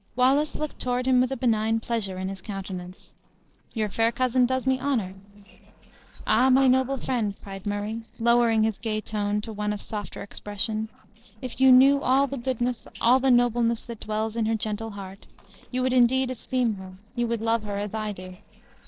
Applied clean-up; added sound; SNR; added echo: neural separator model SepFormer DNS4.